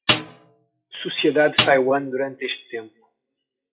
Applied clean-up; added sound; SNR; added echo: classical method WPE with log-MMSE.